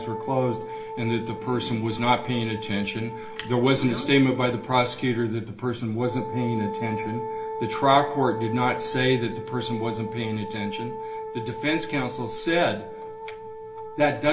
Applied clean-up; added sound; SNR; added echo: none; Wind instrument, woodwind instrument; 9 dB; reverberation time 0.3 s.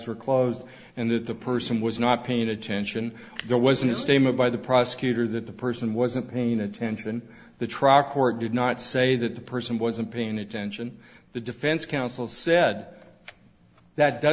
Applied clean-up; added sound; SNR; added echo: none; none; none; none.